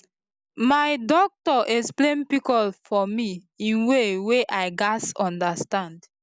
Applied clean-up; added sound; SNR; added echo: none; none; none; none.